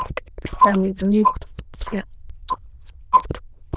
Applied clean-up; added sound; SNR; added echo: neural diffusion model UNIVERSE++.